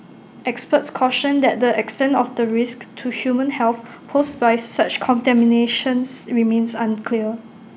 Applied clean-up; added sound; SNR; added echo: none; none; none; none.